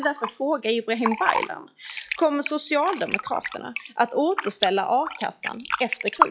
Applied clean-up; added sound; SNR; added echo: classical method log-MMSE.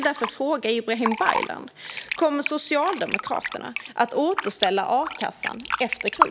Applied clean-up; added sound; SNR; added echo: none; Fill (with liquid); 4 dB; none.